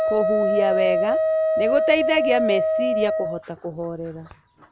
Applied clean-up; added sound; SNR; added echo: none; Wind instrument, woodwind instrument; -3 dB; none.